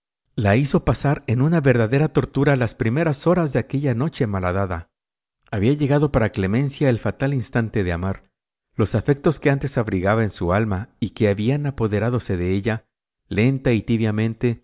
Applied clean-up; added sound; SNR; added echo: none; none; none; none.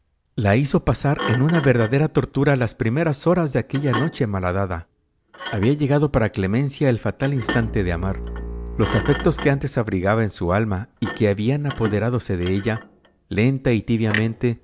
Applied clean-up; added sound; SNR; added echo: none; Thump, thud + Bowed string instrument; 12 dB; none.